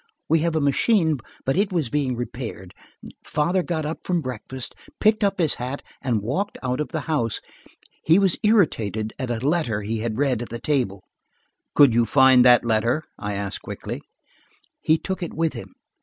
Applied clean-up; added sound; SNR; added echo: none; none; none; none.